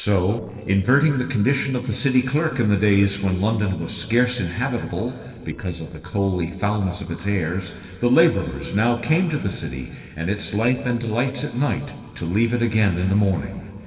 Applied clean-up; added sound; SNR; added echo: neural separator model SepFormer DNS4.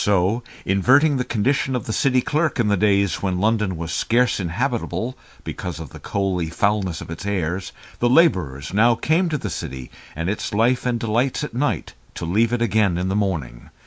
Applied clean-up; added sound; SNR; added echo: none; none; none; none.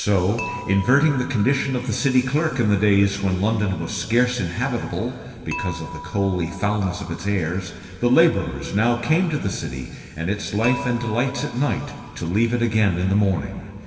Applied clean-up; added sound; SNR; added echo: none; Dishes, pots, and pans / Chink, clink; 18 dB; reverberation time 2.4 s.